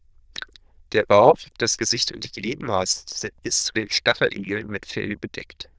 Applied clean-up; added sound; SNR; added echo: neural diffusion model UNIVERSE++.